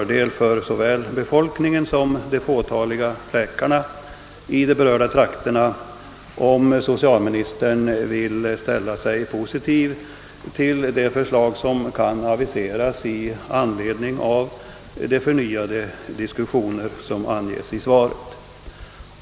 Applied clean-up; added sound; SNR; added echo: none; none; none; none.